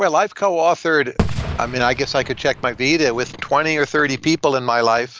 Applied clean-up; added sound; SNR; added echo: none; Fireworks; 9 dB; none.